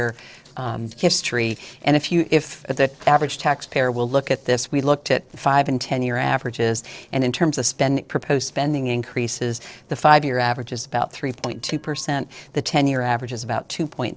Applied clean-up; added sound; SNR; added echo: neural separator model SepFormer DNS4.